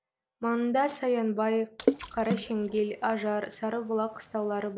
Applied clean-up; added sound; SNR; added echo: none; Water / Splash, splatter; 6 dB; none.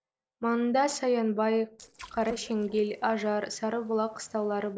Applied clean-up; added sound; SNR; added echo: neural separator model SepFormer DNS4.